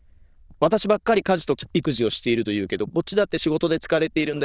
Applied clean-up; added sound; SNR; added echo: neural diffusion model UNIVERSE++.